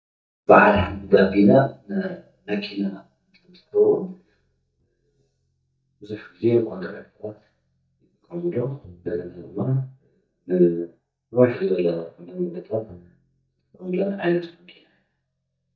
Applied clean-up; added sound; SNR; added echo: neural mask model DeepFilterNet 3.